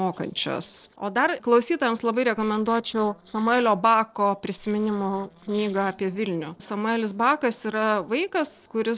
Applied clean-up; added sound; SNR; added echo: neural separator model SepFormer DNS4.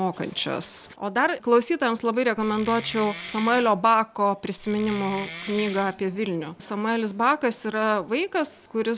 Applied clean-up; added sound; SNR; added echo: none; Wood; 14 dB; none.